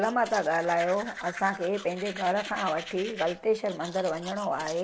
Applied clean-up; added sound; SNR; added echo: none; Domestic sounds, home sounds; 14 dB; none.